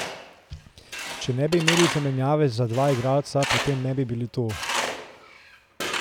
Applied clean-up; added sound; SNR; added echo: none; Tools; 6 dB; none.